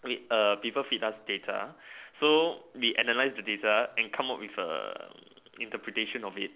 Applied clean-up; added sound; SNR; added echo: none; none; none; none.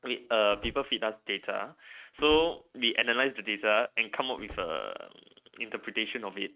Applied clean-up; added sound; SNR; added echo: neural mask model RNNoise.